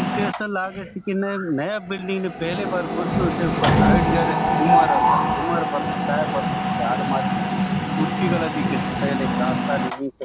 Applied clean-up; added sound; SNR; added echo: none; Mechanisms; -5 dB; none.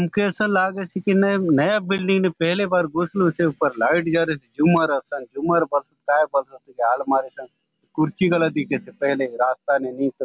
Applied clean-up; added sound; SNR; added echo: none; none; none; none.